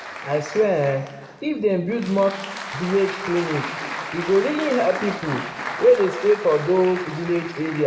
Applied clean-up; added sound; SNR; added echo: none; Applause; 10 dB; reverberation time 1.8 s.